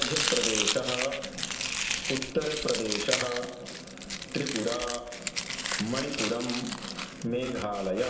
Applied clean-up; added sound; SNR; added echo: none; Domestic sounds, home sounds; 1 dB; reverberation time 0.9 s.